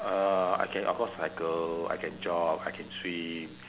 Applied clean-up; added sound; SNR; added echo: none; Bowed string instrument; 19 dB; none.